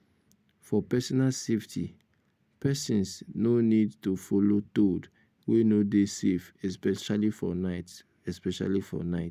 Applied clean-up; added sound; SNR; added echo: none; none; none; none.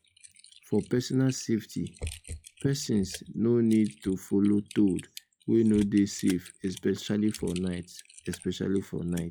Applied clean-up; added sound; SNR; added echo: classical method log-MMSE.